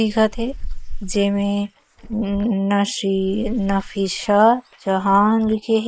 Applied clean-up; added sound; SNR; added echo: neural mask model Resemble Enhance denoiser.